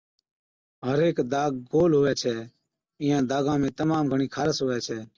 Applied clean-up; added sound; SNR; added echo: none; none; none; none.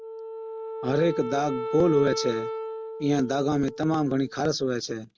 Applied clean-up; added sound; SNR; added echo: none; Wind instrument, woodwind instrument; 8 dB; none.